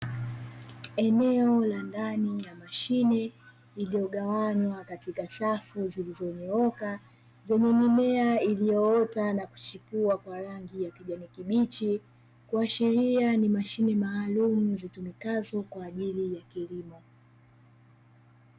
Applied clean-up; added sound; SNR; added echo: none; none; none; none.